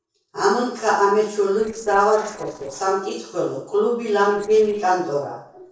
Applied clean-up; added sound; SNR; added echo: neural separator model SepFormer DNS4.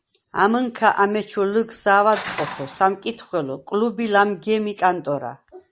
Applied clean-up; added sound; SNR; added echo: none; none; none; none.